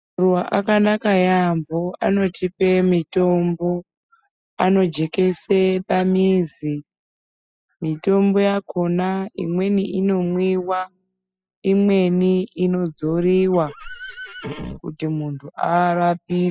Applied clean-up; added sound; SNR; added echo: classical method spectral subtraction.